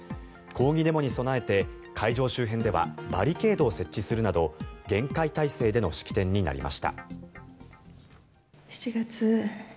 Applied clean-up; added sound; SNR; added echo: none; none; none; none.